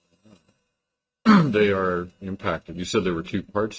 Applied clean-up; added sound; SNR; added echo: neural mask model RNNoise.